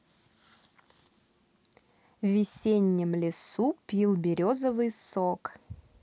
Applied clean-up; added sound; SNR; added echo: none; none; none; none.